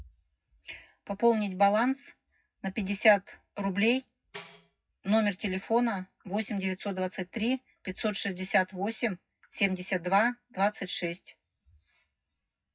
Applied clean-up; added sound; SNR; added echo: classical method WPE with log-MMSE.